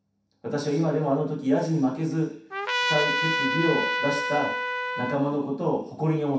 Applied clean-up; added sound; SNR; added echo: none; Trumpet; 1 dB; reverberation time 0.7 s.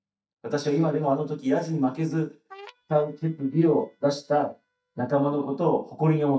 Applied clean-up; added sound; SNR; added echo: neural mask model DeepFilterNet 3.